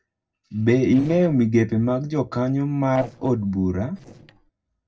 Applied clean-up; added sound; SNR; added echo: neural separator model SepFormer DNS4.